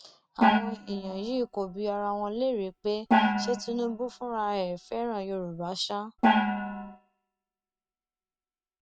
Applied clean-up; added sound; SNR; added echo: neural mask model RNNoise.